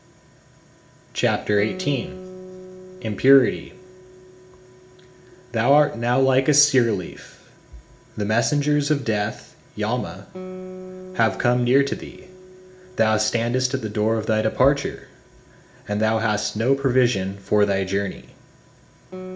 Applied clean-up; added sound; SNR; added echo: none; Guitar; 18 dB; reverberation time 0.4 s.